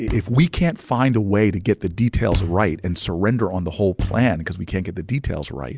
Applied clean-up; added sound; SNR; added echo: none; Thump, thud; 12 dB; none.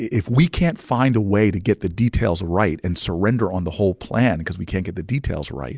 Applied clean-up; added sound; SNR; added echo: none; none; none; none.